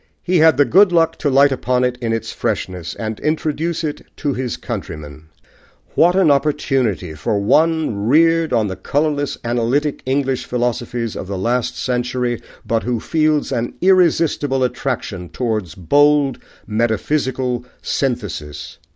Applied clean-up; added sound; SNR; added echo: none; none; none; none.